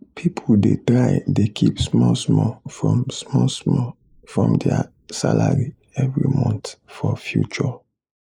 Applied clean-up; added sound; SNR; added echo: neural mask model Resemble Enhance denoiser.